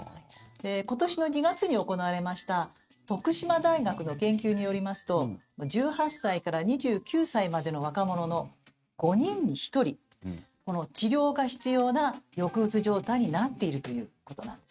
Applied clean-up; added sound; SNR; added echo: neural mask model RNNoise.